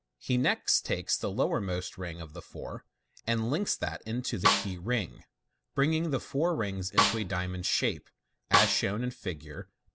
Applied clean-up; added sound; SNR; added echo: none; Snare drum; -2 dB; none.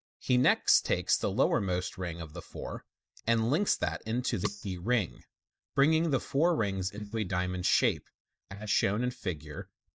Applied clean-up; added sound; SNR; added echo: neural mask model DeepFilterNet 3.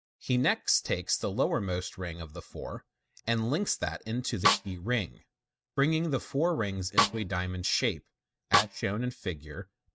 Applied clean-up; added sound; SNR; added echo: neural mask model RNNoise.